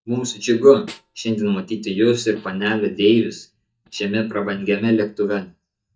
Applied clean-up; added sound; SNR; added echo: neural mask model DeepFilterNet 3.